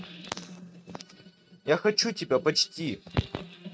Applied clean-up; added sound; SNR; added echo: neural mask model RNNoise.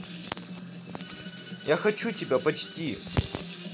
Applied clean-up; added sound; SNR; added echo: none; Bowed string instrument; 20 dB; none.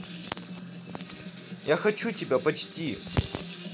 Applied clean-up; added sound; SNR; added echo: none; none; none; none.